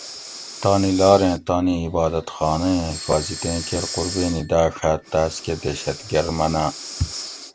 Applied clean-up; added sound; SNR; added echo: none; Bell / Doorbell + Breathing; 13 dB; none.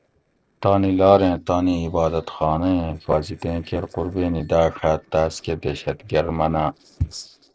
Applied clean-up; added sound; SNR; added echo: neural separator model SepFormer DNS4.